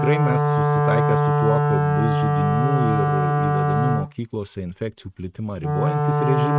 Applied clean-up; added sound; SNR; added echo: neural mask model RNNoise.